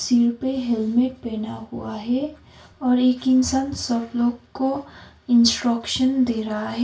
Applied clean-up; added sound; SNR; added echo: none; none; none; reverberation time 0.3 s.